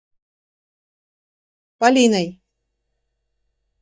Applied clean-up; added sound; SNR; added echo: neural mask model DeepFilterNet 3.